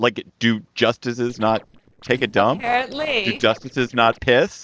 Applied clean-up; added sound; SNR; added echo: neural separator model SepFormer DNS4.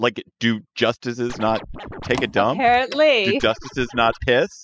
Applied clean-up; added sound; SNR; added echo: classical method spectral subtraction.